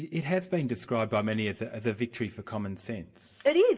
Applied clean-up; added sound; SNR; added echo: none; none; none; reverberation time 0.5 s.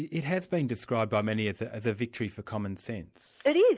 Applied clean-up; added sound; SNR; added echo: none; none; none; none.